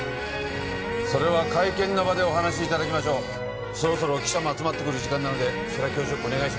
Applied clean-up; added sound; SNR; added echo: none; Fart; 10 dB; none.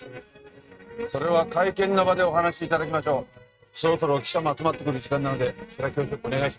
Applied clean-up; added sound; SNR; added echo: neural mask model RNNoise.